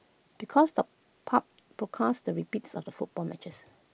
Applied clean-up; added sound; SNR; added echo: none; none; none; none.